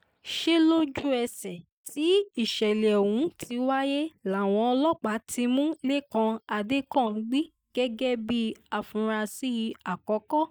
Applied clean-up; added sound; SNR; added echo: neural mask model DeepFilterNet 3.